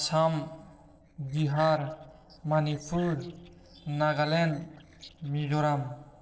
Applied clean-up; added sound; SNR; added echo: neural separator model SepFormer DNS4.